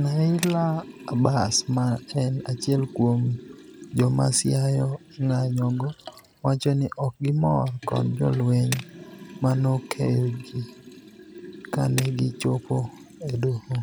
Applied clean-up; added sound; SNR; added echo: none; Liquid + Tools; 16 dB; none.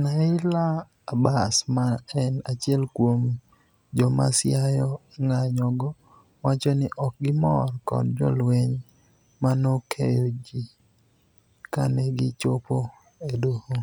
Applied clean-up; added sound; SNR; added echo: none; none; none; none.